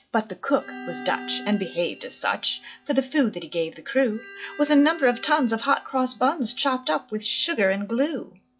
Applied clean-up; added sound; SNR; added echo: classical method log-MMSE.